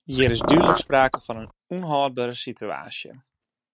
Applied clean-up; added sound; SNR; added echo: neural mask model RNNoise.